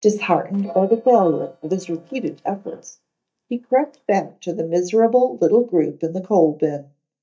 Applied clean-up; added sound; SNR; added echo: neural mask model DeepFilterNet 3.